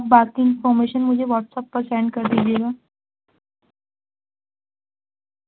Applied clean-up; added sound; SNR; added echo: none; none; none; none.